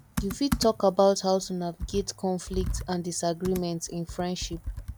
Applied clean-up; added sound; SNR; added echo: none; Computer keyboard; 8 dB; none.